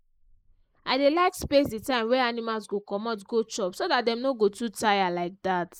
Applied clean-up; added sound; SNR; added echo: neural mask model Resemble Enhance denoiser.